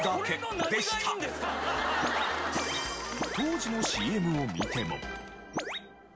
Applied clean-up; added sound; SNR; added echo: none; none; none; none.